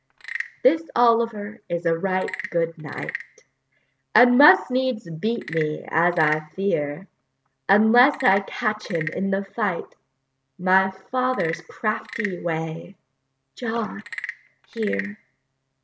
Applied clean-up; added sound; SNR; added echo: none; Wood / Percussion / Frog; 15 dB; none.